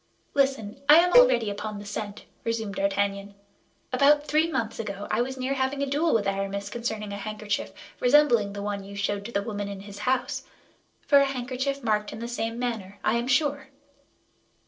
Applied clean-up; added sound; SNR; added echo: neural separator model SepFormer DNS4.